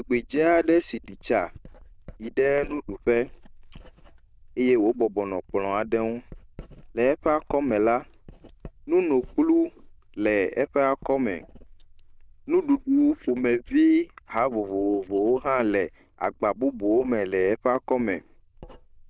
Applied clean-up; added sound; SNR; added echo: neural diffusion model UNIVERSE++.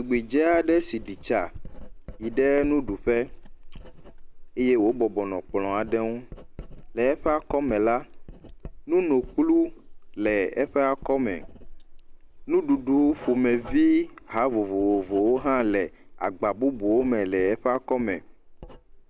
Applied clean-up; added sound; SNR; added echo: none; Writing; 15 dB; none.